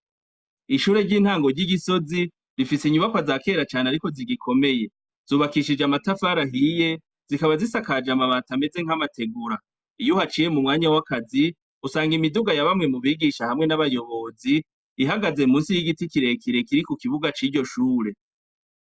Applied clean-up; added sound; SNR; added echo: none; none; none; none.